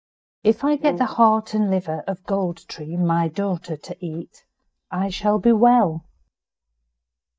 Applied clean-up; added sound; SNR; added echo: neural mask model DeepFilterNet 3.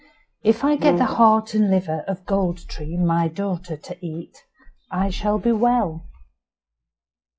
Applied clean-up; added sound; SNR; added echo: classical method log-MMSE.